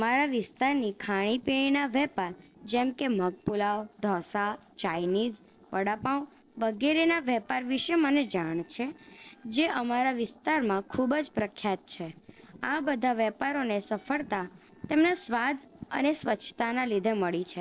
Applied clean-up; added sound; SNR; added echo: neural separator model SepFormer DNS4.